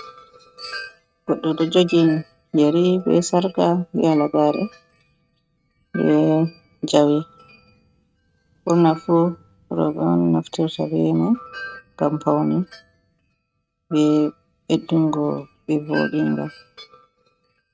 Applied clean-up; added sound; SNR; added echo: neural mask model RNNoise.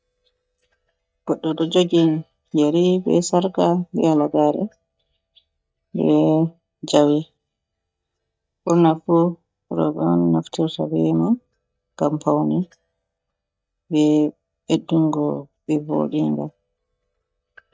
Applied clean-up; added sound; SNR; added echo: neural mask model DeepFilterNet 3.